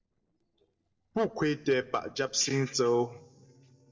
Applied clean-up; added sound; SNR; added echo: neural separator model SepFormer DNS4.